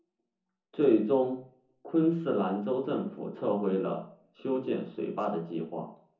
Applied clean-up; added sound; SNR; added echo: none; none; none; reverberation time 0.6 s.